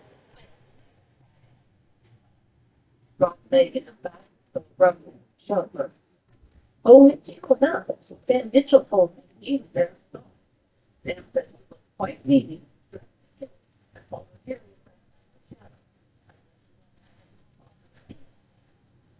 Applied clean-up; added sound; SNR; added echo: neural mask model DeepFilterNet 3.